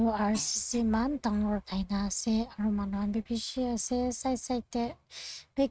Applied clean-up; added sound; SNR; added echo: neural mask model RNNoise.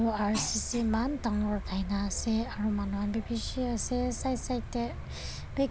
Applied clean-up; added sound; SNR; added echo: none; Musical instrument; 16 dB; none.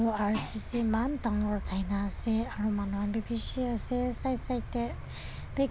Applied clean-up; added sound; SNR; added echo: none; none; none; none.